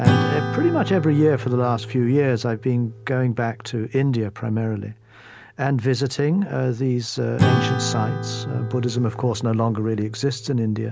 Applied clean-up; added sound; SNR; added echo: none; Acoustic guitar / Strum; 6 dB; none.